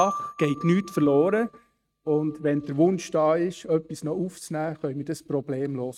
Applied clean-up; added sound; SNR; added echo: neural mask model RNNoise.